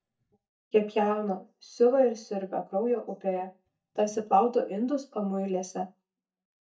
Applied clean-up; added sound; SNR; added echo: neural mask model DeepFilterNet 3.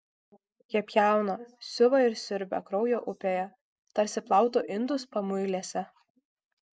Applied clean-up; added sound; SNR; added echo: none; none; none; none.